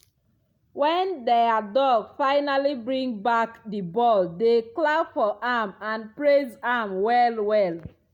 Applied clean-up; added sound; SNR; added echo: none; none; none; none.